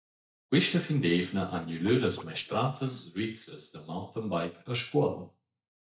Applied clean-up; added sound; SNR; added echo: neural mask model DeepFilterNet 3.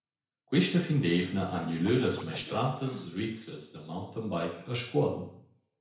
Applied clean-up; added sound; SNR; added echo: none; Scratching (performance technique); 17 dB; reverberation time 0.5 s.